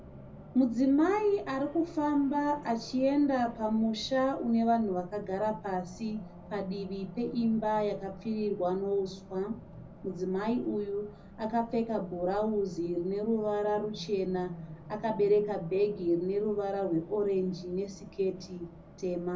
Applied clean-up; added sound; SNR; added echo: none; Race car, auto racing; 17 dB; reverberation time 0.4 s.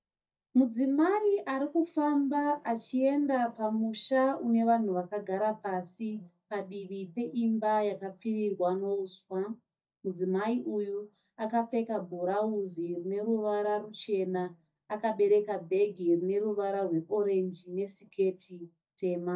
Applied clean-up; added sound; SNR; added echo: neural mask model DeepFilterNet 3.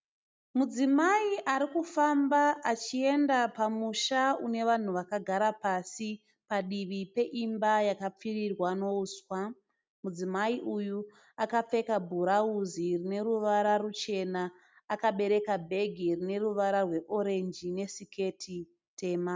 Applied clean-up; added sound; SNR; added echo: none; none; none; none.